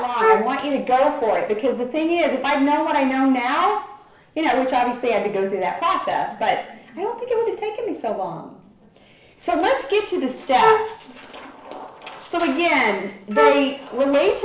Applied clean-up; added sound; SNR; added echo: neural separator model SepFormer DNS4.